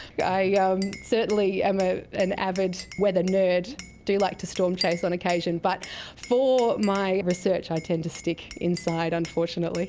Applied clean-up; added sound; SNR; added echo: none; Glass; 19 dB; none.